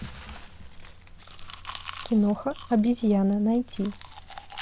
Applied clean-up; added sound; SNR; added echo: none; Chewing, mastication; 12 dB; none.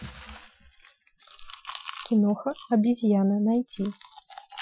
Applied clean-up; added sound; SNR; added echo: classical method Wiener filter.